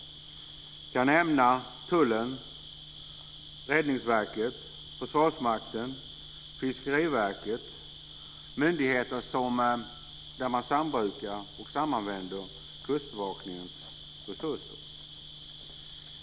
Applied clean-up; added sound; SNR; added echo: none; Cricket; 16 dB; none.